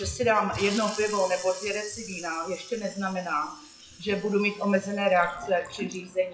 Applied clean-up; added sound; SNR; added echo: classical method WPE with log-MMSE.